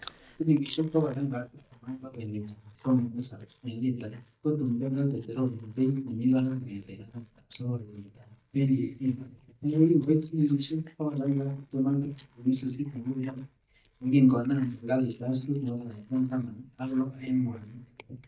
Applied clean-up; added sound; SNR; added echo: neural mask model DeepFilterNet 3.